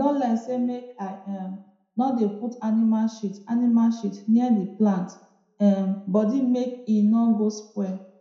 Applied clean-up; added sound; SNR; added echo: none; none; none; reverberation time 0.6 s.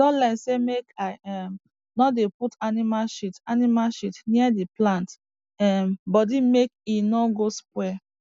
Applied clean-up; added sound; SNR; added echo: none; none; none; none.